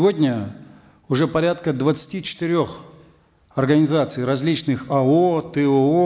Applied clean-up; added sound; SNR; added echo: none; none; none; none.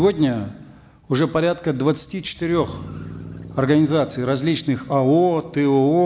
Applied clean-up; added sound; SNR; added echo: none; Motor vehicle (road); 19 dB; none.